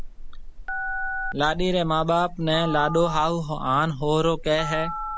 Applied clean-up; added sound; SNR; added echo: none; Telephone; 7 dB; none.